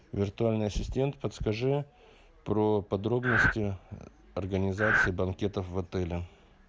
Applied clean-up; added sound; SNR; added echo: none; Breathing; -5 dB; none.